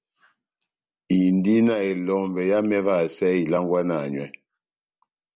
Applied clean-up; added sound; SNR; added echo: none; none; none; none.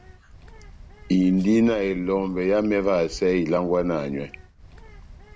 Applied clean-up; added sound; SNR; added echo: none; Bird; 20 dB; none.